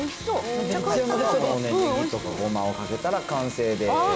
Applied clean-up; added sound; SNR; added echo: none; Domestic sounds, home sounds; 15 dB; none.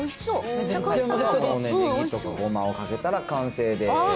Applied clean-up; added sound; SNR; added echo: none; none; none; none.